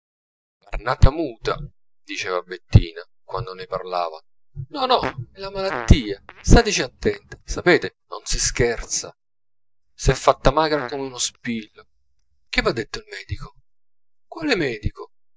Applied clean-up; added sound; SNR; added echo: neural mask model DeepFilterNet 3.